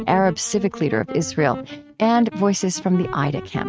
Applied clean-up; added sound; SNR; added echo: neural mask model RNNoise.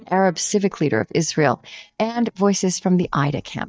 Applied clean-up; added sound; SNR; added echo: neural mask model DeepFilterNet 3.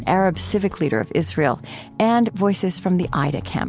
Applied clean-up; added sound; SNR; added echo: none; none; none; none.